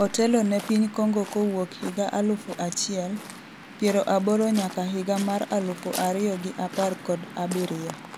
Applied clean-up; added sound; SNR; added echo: none; Waves, surf; 14 dB; none.